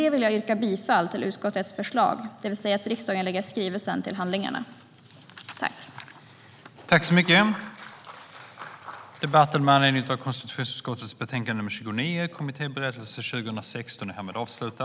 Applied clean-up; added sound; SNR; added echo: none; none; none; none.